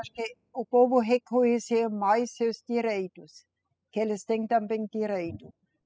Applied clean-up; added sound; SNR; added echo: classical method spectral subtraction.